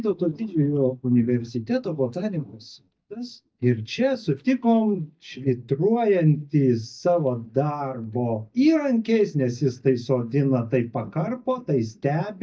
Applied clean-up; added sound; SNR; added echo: neural mask model DeepFilterNet 3.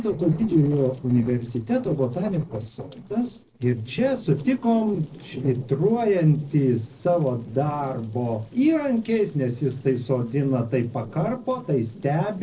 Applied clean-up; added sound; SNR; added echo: neural separator model SepFormer DNS4.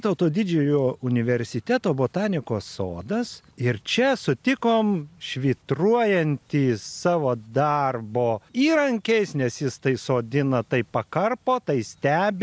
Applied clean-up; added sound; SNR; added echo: none; none; none; none.